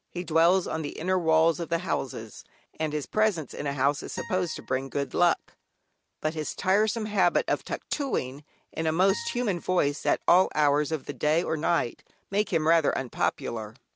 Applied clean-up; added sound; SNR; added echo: none; Acoustic guitar; 19 dB; none.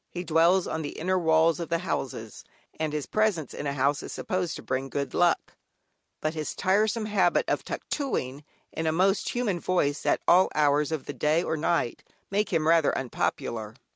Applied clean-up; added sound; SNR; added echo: none; none; none; none.